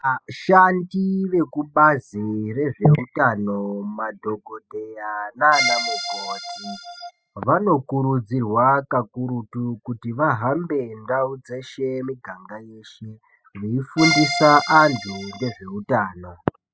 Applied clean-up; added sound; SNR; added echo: classical method spectral subtraction.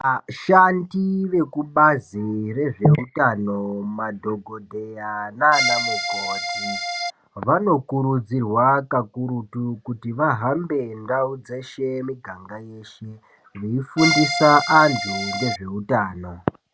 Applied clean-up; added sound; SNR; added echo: none; Accordion; 2 dB; none.